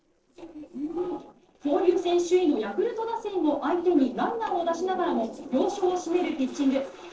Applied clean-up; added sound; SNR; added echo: neural separator model SepFormer DNS4.